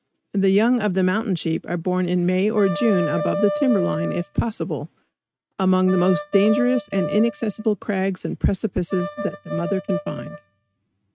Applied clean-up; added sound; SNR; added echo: neural mask model RNNoise.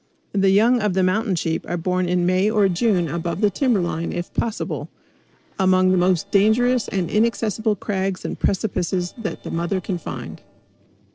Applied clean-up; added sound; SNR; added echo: neural separator model SepFormer DNS4.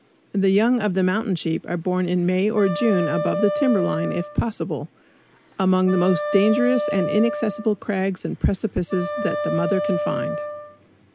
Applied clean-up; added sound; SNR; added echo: none; Wind instrument, woodwind instrument; 6 dB; none.